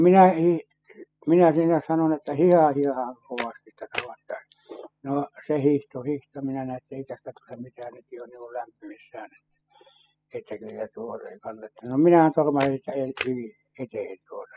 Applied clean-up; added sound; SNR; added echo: classical method spectral subtraction.